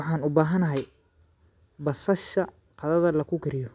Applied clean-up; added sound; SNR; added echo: none; none; none; none.